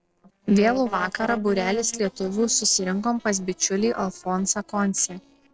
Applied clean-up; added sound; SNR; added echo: neural separator model SepFormer DNS4.